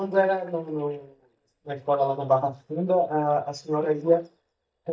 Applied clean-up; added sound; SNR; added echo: neural mask model DeepFilterNet 3.